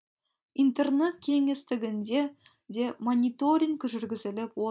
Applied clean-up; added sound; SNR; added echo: none; none; none; none.